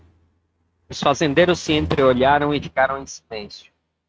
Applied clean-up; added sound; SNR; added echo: neural mask model RNNoise.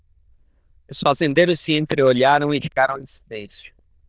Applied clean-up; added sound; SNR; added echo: neural diffusion model UNIVERSE++.